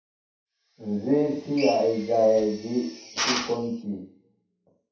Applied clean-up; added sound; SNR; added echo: none; Drill; 9 dB; reverberation time 0.7 s.